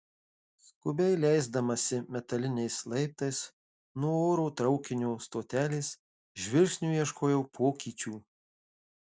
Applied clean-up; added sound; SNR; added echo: none; none; none; none.